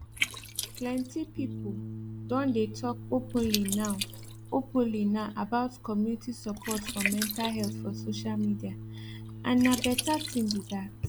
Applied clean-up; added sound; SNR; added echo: none; Liquid + Bass guitar; 6 dB; none.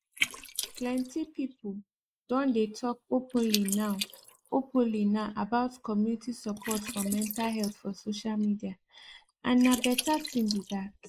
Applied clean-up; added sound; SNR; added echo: neural mask model Resemble Enhance denoiser.